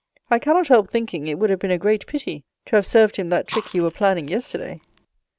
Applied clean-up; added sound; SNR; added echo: none; Fire; 16 dB; none.